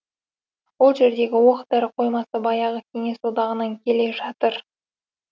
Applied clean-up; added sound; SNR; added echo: none; none; none; none.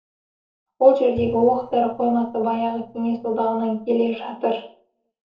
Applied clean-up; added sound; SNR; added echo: neural separator model SepFormer DNS4.